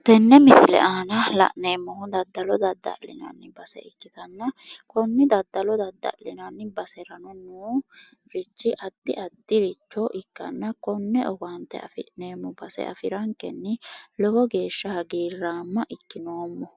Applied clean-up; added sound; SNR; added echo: none; none; none; none.